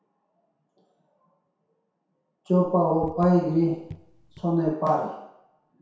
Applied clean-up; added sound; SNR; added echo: none; Raindrop / Drip; 18 dB; reverberation time 0.7 s.